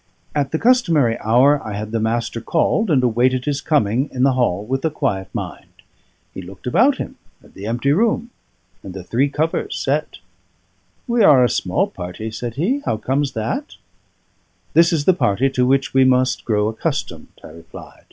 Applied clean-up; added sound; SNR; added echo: none; none; none; none.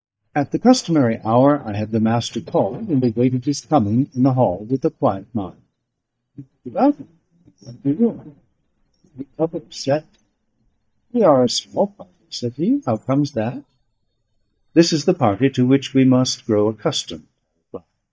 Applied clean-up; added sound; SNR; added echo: neural mask model DeepFilterNet 3.